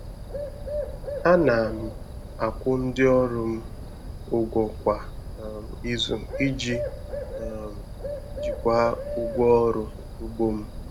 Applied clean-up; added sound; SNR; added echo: none; Bird; 7 dB; none.